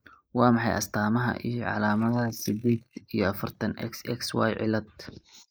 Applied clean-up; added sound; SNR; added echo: neural mask model Resemble Enhance denoiser.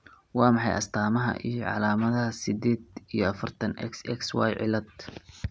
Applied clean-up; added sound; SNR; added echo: none; none; none; none.